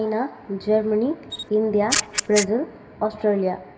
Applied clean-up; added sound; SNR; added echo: none; Camera; 5 dB; reverberation time 1.4 s.